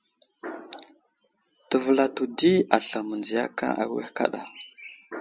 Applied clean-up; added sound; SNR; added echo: none; none; none; none.